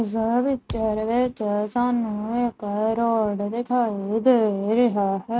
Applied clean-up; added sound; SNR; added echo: neural mask model RNNoise.